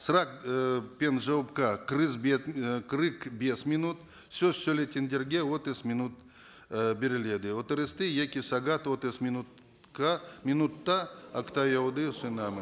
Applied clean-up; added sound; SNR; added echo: none; none; none; none.